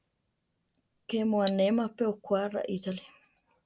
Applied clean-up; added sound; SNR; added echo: none; Cutlery, silverware; 13 dB; none.